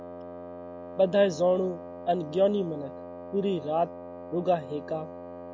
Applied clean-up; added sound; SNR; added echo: none; Wind instrument, woodwind instrument; 12 dB; none.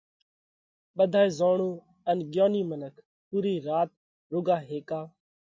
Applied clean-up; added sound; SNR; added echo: none; none; none; none.